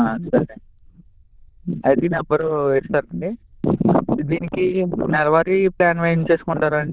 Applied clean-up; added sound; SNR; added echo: neural diffusion model UNIVERSE++.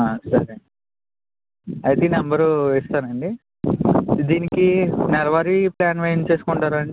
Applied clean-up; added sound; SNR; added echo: none; none; none; none.